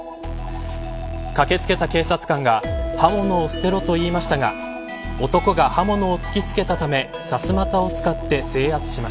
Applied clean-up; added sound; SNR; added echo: none; none; none; none.